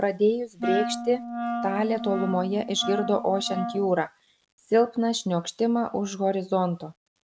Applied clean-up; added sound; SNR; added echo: neural mask model RNNoise.